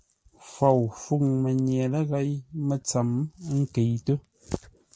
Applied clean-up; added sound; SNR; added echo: none; none; none; none.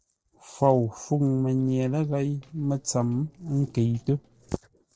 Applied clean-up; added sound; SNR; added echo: neural separator model SepFormer DNS4.